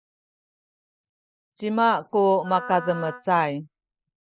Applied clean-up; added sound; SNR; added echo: none; Wind instrument, woodwind instrument; 14 dB; none.